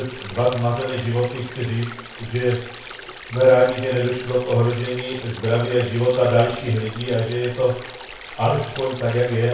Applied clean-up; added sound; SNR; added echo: none; Stream; 15 dB; reverberation time 0.6 s.